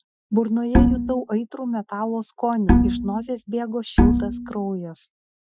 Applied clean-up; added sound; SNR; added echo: classical method Wiener filter.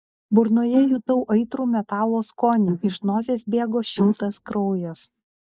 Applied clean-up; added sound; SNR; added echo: neural mask model Resemble Enhance denoiser.